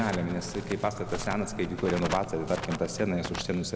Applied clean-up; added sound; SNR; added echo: none; Crackle; 9 dB; none.